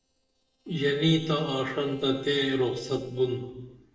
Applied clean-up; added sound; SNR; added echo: neural separator model SepFormer DNS4.